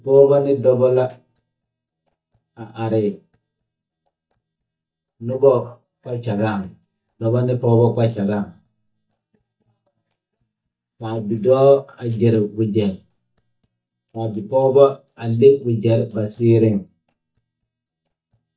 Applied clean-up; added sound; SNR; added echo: neural mask model DeepFilterNet 3.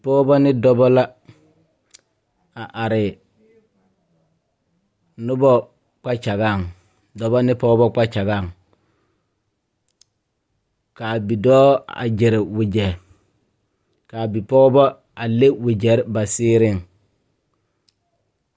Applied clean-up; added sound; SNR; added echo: none; none; none; none.